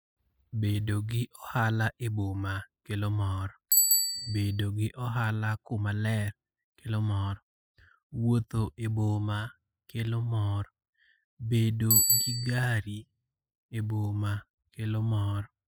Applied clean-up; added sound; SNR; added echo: classical method spectral subtraction.